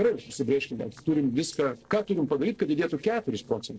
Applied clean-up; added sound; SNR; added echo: neural separator model SepFormer DNS4.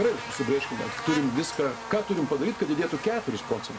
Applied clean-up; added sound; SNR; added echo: none; Buzz; 9 dB; none.